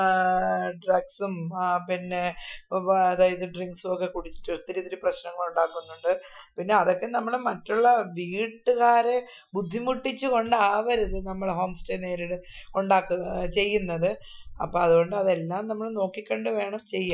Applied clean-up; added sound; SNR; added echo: classical method Wiener filter.